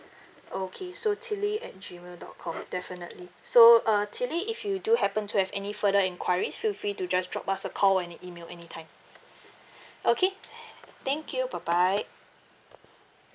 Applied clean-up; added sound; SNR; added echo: none; none; none; none.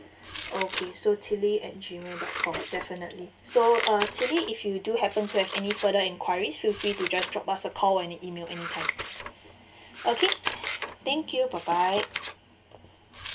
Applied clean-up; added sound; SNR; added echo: none; Scissors; 8 dB; reverberation time 0.2 s.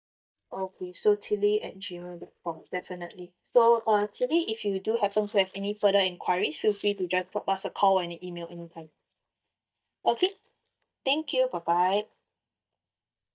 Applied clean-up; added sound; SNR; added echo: neural mask model DeepFilterNet 3.